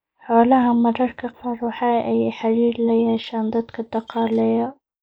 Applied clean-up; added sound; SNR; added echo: neural mask model Resemble Enhance denoiser.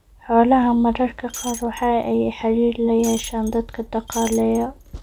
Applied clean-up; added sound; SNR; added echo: none; Shatter; 16 dB; none.